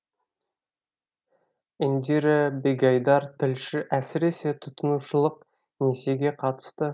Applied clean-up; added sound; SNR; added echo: none; none; none; none.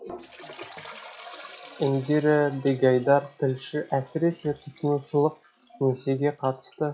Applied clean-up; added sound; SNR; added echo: classical method log-MMSE.